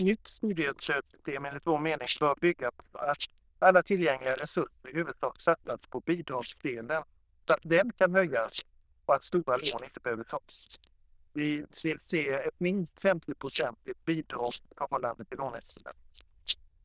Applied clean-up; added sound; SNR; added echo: neural diffusion model UNIVERSE++.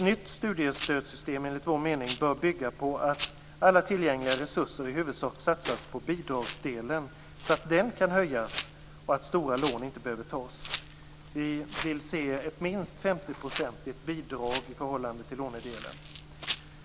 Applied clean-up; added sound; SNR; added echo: none; Rattle; 11 dB; none.